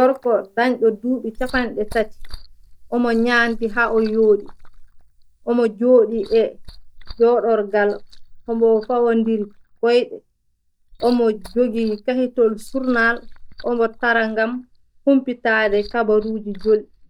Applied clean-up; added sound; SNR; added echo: neural mask model DeepFilterNet 3.